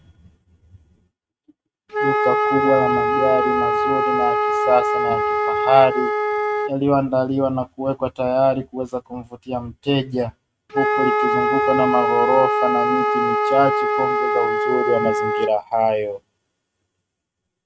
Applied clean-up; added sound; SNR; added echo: neural mask model RNNoise.